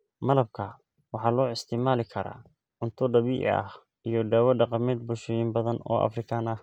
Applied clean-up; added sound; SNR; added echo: none; none; none; none.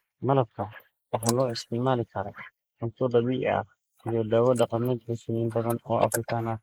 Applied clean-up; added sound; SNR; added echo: neural mask model Resemble Enhance denoiser.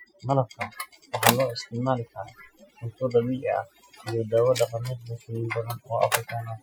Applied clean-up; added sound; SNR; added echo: classical method Wiener filter.